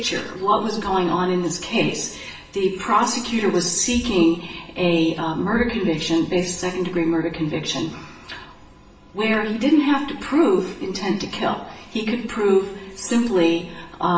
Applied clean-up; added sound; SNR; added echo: none; none; none; reverberation time 0.7 s.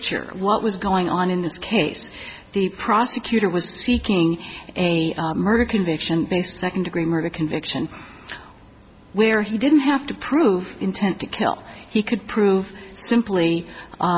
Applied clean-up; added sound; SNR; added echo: none; none; none; none.